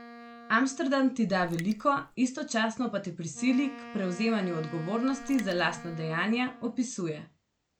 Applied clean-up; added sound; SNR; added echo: none; Raindrop + Wind instrument, woodwind instrument; 17 dB; none.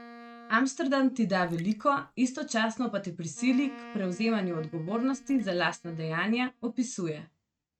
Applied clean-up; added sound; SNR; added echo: neural mask model RNNoise.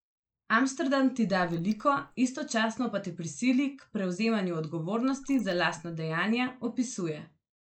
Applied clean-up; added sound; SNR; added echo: neural mask model Resemble Enhance denoiser.